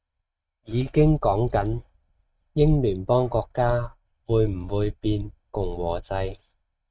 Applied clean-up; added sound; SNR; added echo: neural mask model RNNoise.